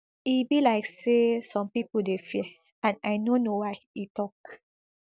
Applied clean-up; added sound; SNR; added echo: none; none; none; none.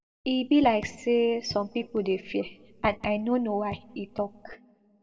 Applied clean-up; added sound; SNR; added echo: neural separator model SepFormer DNS4.